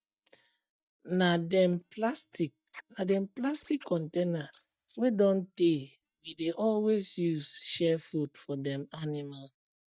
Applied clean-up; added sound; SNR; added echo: neural mask model DeepFilterNet 3.